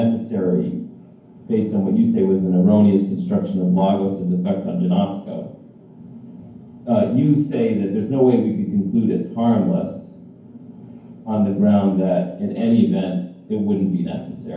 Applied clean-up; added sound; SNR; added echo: none; none; none; reverberation time 0.9 s.